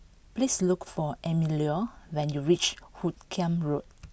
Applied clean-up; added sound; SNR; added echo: none; none; none; none.